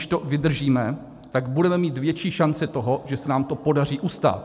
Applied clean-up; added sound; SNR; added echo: none; none; none; none.